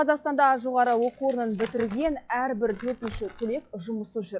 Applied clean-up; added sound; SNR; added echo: classical method log-MMSE.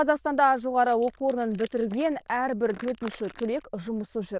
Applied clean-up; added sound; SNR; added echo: neural diffusion model UNIVERSE++.